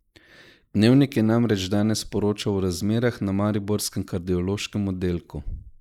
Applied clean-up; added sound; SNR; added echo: neural mask model Resemble Enhance denoiser.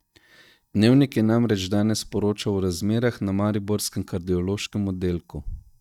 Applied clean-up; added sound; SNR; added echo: neural mask model DeepFilterNet 3.